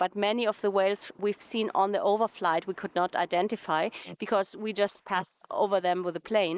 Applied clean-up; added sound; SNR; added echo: neural mask model Resemble Enhance denoiser.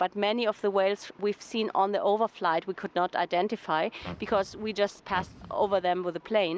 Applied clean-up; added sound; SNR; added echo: none; Fart; 16 dB; none.